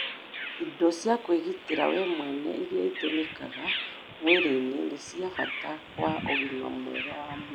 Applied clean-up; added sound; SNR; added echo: none; Bird vocalization, bird call, bird song; 5 dB; none.